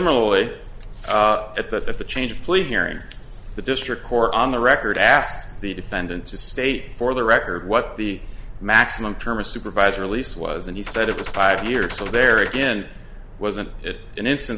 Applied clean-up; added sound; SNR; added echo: none; Gunshot, gunfire; 12 dB; none.